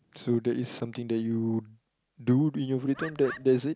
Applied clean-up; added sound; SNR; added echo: none; Bird; 12 dB; none.